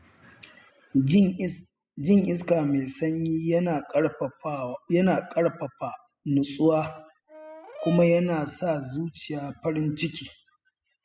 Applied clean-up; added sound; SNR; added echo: classical method spectral subtraction.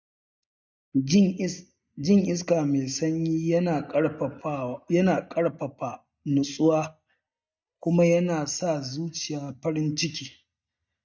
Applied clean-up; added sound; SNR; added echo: neural mask model DeepFilterNet 3.